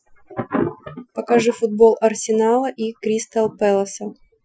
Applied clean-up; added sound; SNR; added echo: classical method Wiener filter.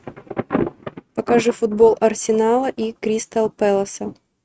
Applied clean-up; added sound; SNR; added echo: neural mask model RNNoise.